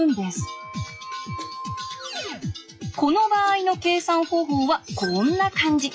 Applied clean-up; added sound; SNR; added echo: classical method log-MMSE.